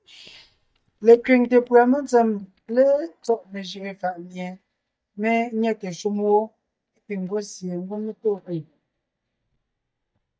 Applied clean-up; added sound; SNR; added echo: neural mask model DeepFilterNet 3.